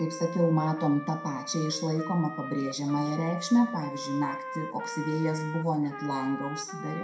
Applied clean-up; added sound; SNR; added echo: none; Trumpet; 10 dB; reverberation time 0.5 s.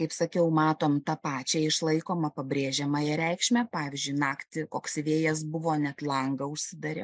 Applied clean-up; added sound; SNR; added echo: none; none; none; none.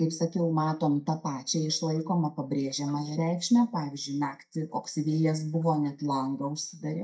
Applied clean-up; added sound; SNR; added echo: neural mask model DeepFilterNet 3.